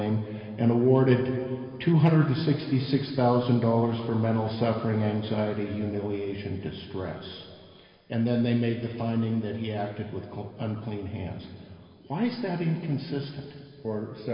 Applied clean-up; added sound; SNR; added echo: none; none; none; reverberation time 2.5 s.